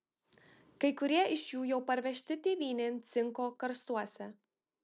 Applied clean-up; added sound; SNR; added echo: none; none; none; none.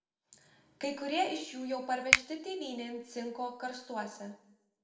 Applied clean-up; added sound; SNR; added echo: none; Finger snapping; -3 dB; reverberation time 0.6 s.